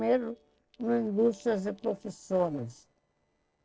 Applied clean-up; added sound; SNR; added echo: neural separator model SepFormer DNS4.